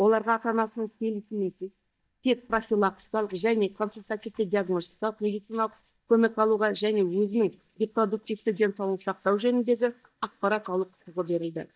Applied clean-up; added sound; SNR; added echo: neural mask model DeepFilterNet 3.